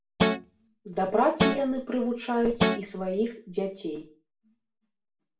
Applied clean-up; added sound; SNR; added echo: none; Guitar; -4 dB; reverberation time 0.3 s.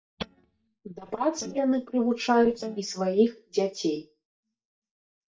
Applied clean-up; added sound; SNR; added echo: neural mask model DeepFilterNet 3.